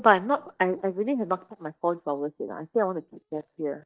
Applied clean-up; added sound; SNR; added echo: neural mask model DeepFilterNet 3.